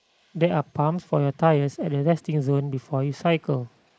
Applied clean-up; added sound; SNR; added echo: neural mask model Resemble Enhance denoiser.